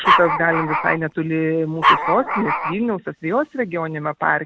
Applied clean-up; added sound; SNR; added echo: none; Dog; -2 dB; none.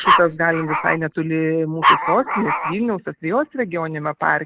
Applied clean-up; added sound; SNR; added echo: neural mask model Resemble Enhance denoiser.